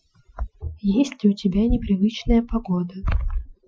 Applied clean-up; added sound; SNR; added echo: classical method Wiener filter.